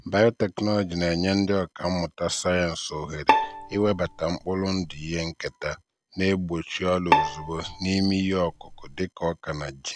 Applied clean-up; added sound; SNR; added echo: none; Bowed string instrument; 2 dB; none.